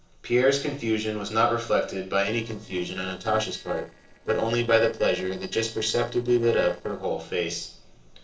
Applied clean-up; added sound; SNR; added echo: neural separator model SepFormer DNS4.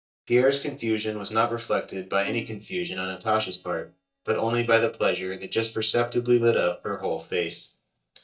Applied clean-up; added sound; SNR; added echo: neural mask model DeepFilterNet 3.